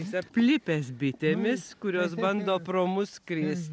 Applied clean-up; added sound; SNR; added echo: none; none; none; none.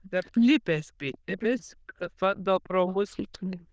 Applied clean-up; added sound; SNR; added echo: neural diffusion model UNIVERSE++.